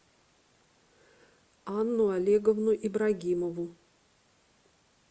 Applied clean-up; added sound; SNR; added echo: none; none; none; none.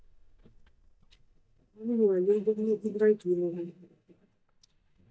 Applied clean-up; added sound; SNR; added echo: neural mask model DeepFilterNet 3.